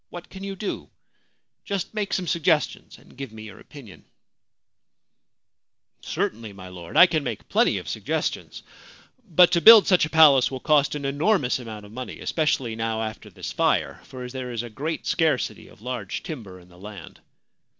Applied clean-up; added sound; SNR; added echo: none; none; none; none.